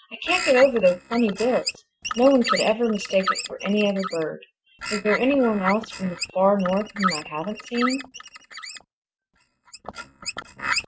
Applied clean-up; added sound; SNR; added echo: neural mask model RNNoise.